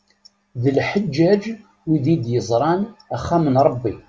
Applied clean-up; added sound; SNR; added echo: none; none; none; none.